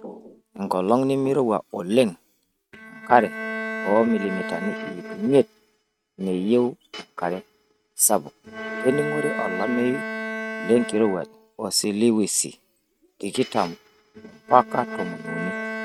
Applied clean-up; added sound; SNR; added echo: neural mask model RNNoise.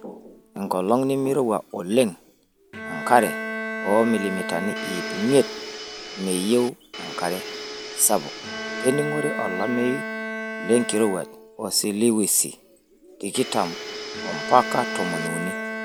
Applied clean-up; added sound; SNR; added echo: none; Domestic sounds, home sounds + Bowed string instrument; 8 dB; none.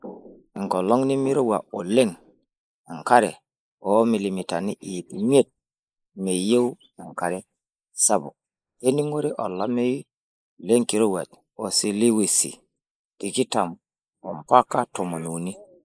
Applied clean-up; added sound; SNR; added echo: neural mask model Resemble Enhance denoiser.